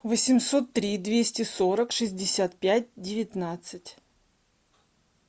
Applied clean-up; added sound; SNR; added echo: none; none; none; none.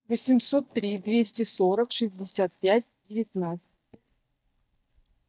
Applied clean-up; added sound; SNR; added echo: neural mask model DeepFilterNet 3.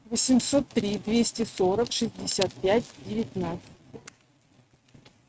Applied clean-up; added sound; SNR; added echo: neural mask model RNNoise.